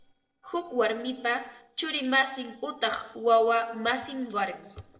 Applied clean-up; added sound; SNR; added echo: neural separator model SepFormer DNS4.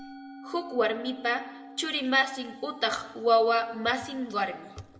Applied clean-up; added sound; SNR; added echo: none; Musical instrument; 19 dB; reverberation time 1.1 s.